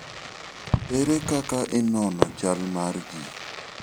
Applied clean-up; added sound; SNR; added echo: none; Fireworks; 5 dB; none.